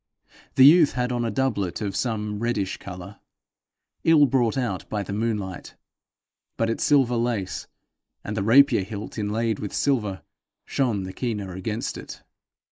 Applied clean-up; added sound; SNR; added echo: neural mask model Resemble Enhance denoiser.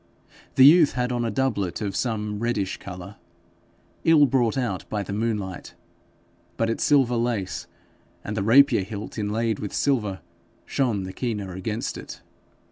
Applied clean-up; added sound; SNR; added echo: none; none; none; none.